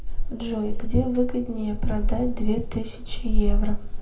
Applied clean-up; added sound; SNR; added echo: none; Meow / Purr; -2 dB; reverberation time 0.2 s.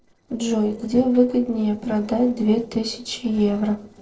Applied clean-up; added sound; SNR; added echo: neural separator model SepFormer DNS4.